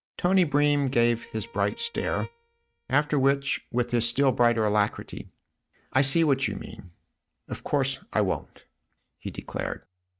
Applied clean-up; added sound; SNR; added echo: neural mask model RNNoise.